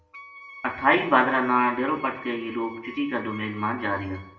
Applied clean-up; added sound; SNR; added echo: none; Wind instrument, woodwind instrument; 18 dB; reverberation time 0.7 s.